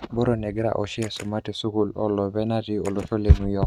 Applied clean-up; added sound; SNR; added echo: neural mask model RNNoise.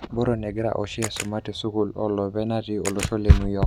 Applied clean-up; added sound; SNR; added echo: none; Camera; 15 dB; none.